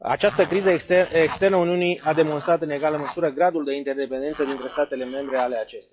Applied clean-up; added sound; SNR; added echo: classical method log-MMSE.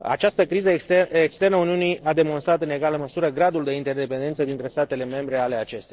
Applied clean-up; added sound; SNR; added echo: neural separator model SepFormer DNS4.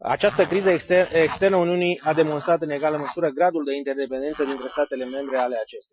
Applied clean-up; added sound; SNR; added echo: classical method Wiener filter.